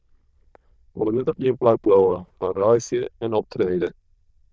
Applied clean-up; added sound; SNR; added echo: neural diffusion model UNIVERSE++.